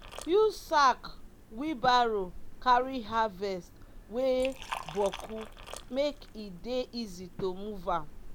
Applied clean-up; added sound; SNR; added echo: none; Liquid; 13 dB; none.